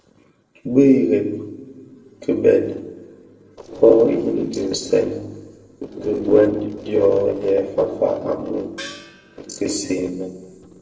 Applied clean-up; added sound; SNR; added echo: neural separator model SepFormer DNS4.